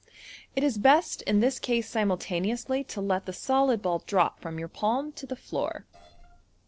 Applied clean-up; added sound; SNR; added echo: neural separator model SepFormer DNS4.